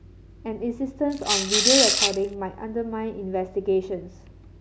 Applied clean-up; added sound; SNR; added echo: none; Rattle / Rattle (instrument); -5 dB; none.